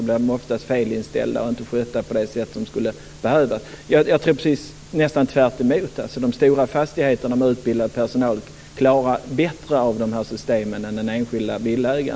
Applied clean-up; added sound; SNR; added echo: none; none; none; none.